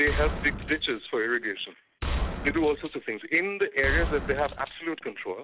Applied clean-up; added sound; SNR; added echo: none; Gunshot, gunfire; 4 dB; none.